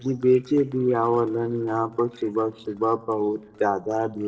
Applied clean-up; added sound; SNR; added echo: neural separator model SepFormer DNS4.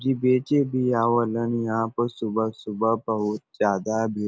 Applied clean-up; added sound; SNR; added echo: none; none; none; none.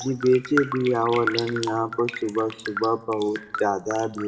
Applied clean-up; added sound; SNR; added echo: none; Raindrop; 10 dB; reverberation time 2.2 s.